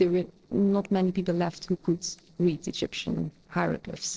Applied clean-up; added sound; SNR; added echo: neural separator model SepFormer DNS4.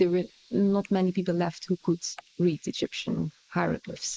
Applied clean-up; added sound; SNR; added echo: neural mask model Resemble Enhance denoiser.